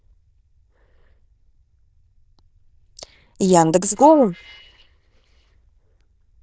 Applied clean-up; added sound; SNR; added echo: neural diffusion model UNIVERSE++.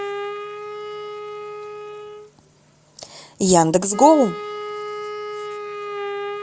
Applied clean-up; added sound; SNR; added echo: none; Wind instrument, woodwind instrument; 8 dB; none.